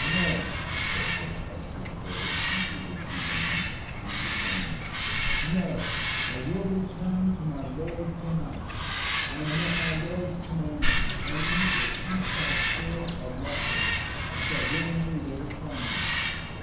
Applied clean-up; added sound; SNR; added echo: none; Bird vocalization, bird call, bird song; -3 dB; reverberation time 1.0 s.